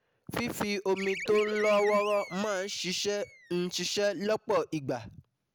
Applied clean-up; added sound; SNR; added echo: none; Animal; 11 dB; none.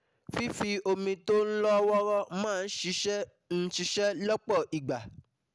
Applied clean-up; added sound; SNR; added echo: none; none; none; none.